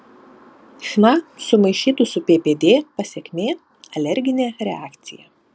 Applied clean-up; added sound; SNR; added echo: none; none; none; none.